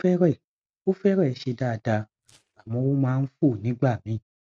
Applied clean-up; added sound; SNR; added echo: neural mask model RNNoise.